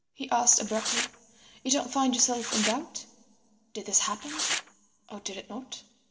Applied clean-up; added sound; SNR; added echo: none; Tearing; 6 dB; reverberation time 1.0 s.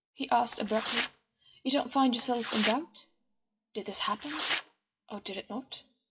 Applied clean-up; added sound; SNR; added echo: classical method WPE with log-MMSE.